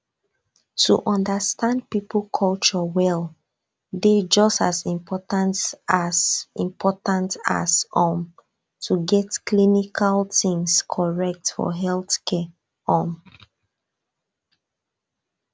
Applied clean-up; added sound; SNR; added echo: none; none; none; none.